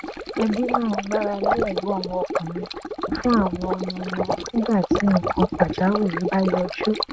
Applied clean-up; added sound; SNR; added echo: neural mask model RNNoise.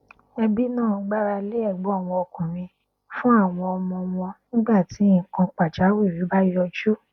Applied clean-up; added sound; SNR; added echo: none; none; none; none.